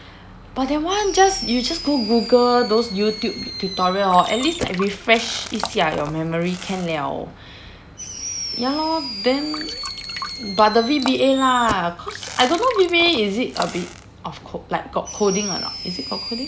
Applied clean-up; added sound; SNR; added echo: none; Fireworks + Drip; 11 dB; none.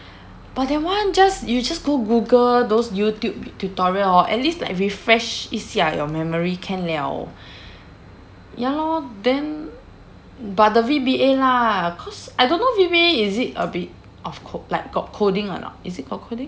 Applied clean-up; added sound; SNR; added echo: none; none; none; none.